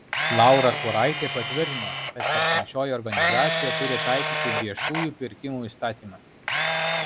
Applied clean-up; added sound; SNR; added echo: none; Camera; 1 dB; none.